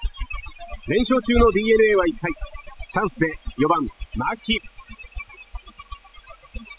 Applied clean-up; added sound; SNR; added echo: classical method spectral subtraction.